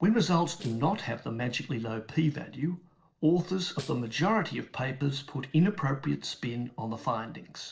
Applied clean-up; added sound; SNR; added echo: neural separator model SepFormer DNS4.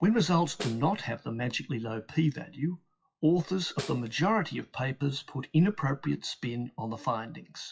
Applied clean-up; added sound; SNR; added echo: classical method WPE with log-MMSE.